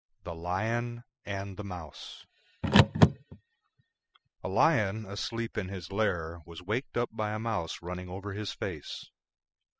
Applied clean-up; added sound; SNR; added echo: classical method spectral subtraction.